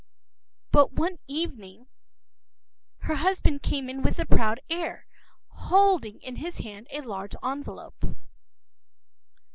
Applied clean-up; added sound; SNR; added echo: none; none; none; none.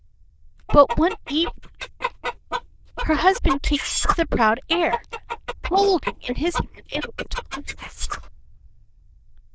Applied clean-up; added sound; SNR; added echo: neural diffusion model UNIVERSE++.